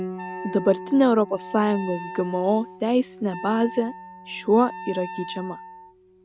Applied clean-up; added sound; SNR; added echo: none; Wind instrument, woodwind instrument + Piano; 13 dB; none.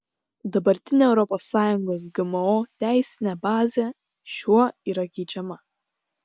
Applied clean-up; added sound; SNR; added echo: none; none; none; none.